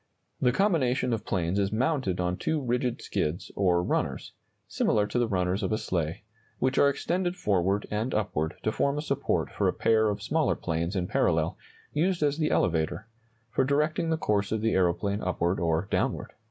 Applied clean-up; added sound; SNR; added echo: none; none; none; none.